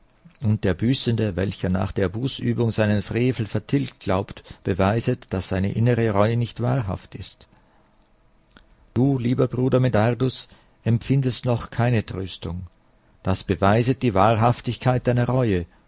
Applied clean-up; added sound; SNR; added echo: none; none; none; none.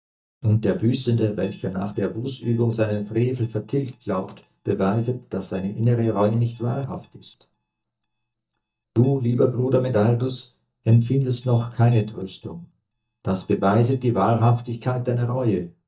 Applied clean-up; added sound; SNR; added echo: neural mask model DeepFilterNet 3.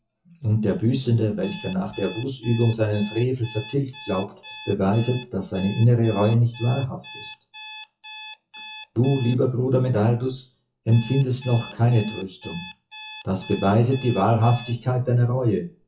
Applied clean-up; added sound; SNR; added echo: classical method WPE with log-MMSE.